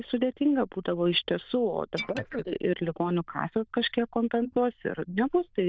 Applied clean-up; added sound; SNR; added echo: neural diffusion model UNIVERSE++.